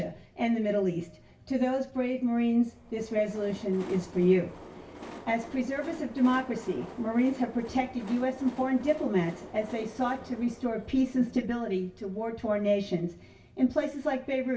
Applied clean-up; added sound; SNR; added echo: none; Train; 19 dB; reverberation time 0.3 s.